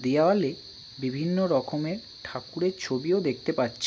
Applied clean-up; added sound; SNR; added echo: none; none; none; none.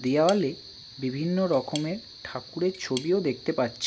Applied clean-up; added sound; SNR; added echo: none; Cutlery, silverware / Tap; 18 dB; none.